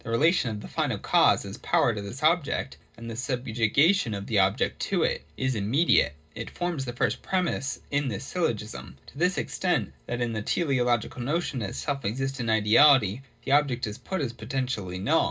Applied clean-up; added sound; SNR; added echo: none; none; none; reverberation time 0.2 s.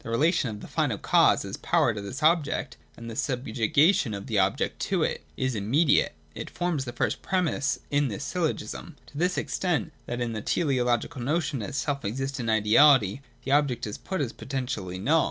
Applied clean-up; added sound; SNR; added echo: none; none; none; none.